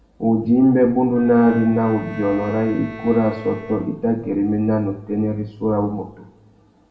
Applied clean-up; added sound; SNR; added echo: none; Bowed string instrument; 16 dB; reverberation time 0.7 s.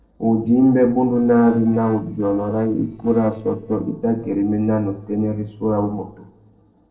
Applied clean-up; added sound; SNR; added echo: neural separator model SepFormer DNS4.